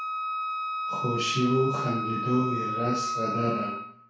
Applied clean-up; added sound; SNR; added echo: none; Wind instrument, woodwind instrument; 2 dB; reverberation time 0.6 s.